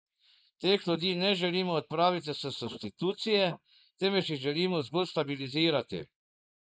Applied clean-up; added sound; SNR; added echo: neural mask model Resemble Enhance denoiser.